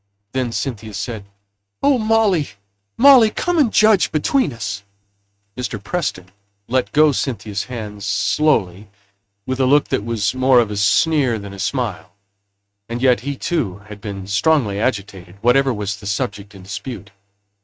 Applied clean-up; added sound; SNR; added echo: neural mask model RNNoise.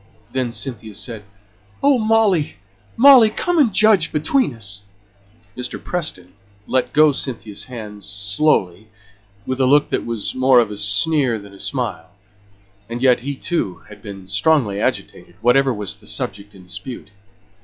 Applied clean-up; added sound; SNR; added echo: classical method log-MMSE.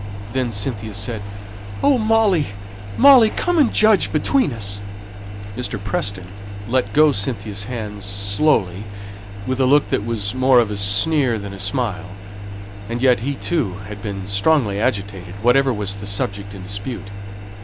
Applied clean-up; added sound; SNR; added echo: none; Engine; 9 dB; none.